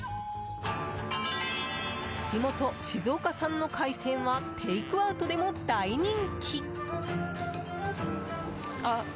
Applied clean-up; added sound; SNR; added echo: none; Fart; 17 dB; none.